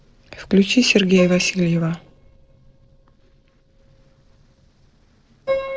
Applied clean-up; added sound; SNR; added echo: neural separator model SepFormer DNS4.